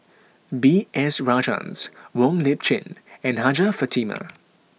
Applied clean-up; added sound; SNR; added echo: none; none; none; none.